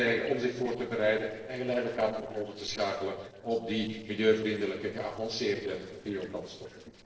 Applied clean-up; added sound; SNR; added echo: neural separator model SepFormer DNS4.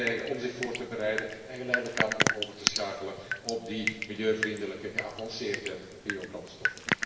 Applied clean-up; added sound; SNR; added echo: none; Drip; 0 dB; reverberation time 1.2 s.